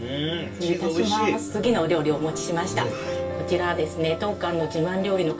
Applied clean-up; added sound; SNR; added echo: none; Bowed string instrument; 16 dB; reverberation time 0.1 s.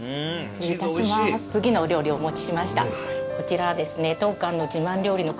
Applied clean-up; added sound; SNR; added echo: none; none; none; none.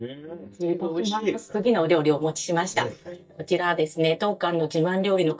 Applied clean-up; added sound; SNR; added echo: neural mask model DeepFilterNet 3.